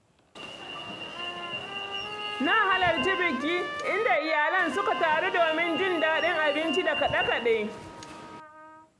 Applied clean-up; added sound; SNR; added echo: none; Alarm + Trumpet; 7 dB; none.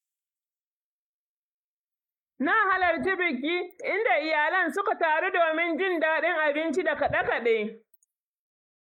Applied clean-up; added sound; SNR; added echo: neural mask model Resemble Enhance denoiser.